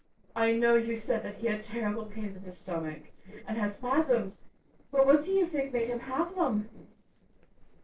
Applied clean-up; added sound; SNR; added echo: neural separator model SepFormer DNS4.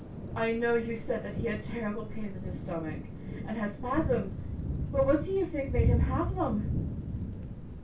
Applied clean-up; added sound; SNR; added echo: none; Thunder / Rain; 1 dB; reverberation time 0.2 s.